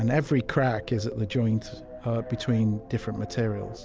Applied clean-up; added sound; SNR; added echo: none; none; none; none.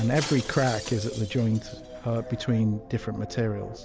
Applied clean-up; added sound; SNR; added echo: none; Shatter; 16 dB; none.